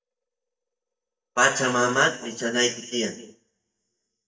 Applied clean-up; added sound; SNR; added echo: neural mask model DeepFilterNet 3.